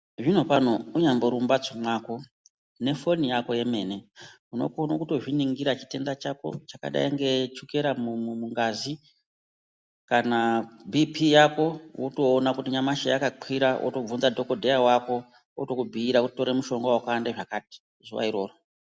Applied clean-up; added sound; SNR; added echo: none; none; none; none.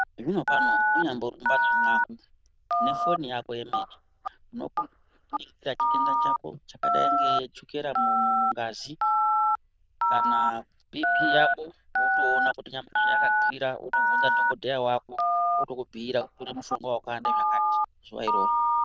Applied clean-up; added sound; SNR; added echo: neural diffusion model UNIVERSE++.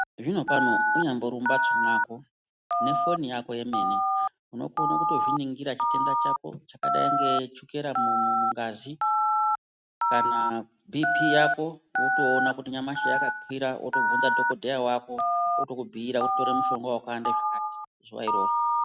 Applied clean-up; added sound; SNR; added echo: neural mask model RNNoise.